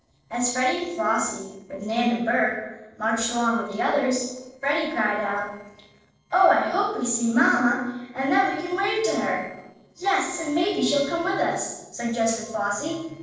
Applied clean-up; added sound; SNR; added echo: neural separator model SepFormer DNS4.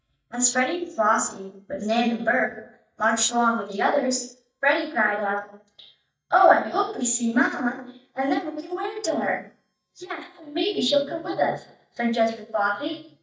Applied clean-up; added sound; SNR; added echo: neural mask model DeepFilterNet 3.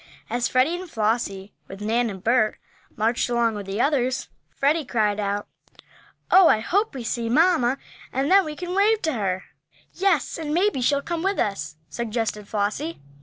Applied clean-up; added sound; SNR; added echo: none; none; none; none.